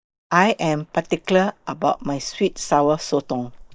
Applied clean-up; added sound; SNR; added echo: neural mask model DeepFilterNet 3.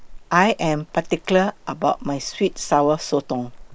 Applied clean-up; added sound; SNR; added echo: neural mask model Resemble Enhance denoiser.